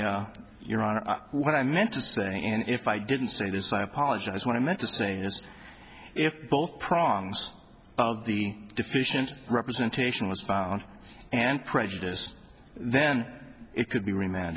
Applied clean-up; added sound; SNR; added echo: none; none; none; none.